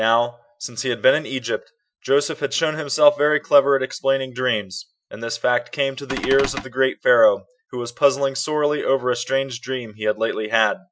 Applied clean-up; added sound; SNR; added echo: classical method Wiener filter.